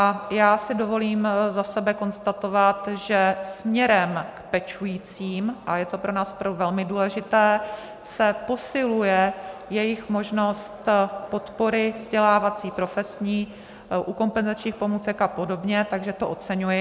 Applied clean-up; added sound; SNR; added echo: none; none; none; none.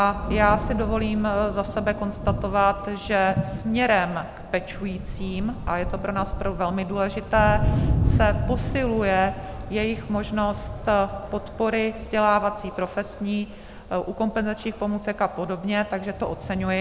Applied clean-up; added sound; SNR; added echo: none; Thunder; 5 dB; none.